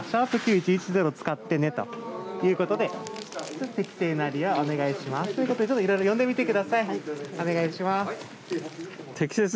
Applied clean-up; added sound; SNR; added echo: none; none; none; none.